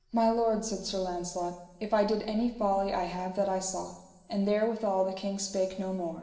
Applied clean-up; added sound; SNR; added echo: none; none; none; reverberation time 1.1 s.